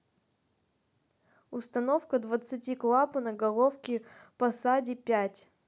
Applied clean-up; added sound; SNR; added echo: none; none; none; none.